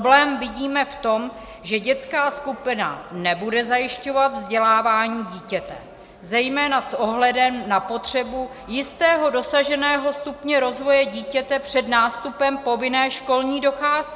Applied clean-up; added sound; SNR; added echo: none; none; none; none.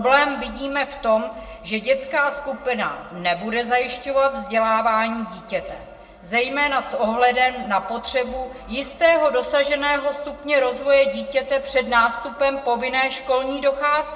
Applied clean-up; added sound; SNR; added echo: none; none; none; reverberation time 0.6 s.